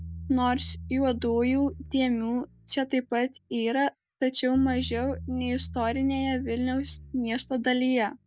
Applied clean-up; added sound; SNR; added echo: none; Bass guitar; 14 dB; none.